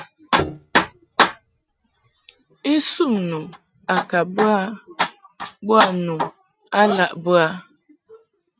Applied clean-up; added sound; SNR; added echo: neural mask model RNNoise.